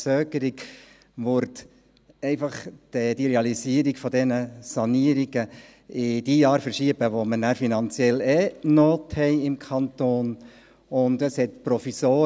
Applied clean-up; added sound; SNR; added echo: none; none; none; none.